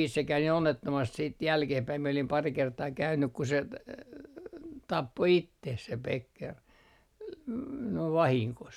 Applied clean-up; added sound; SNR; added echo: none; none; none; none.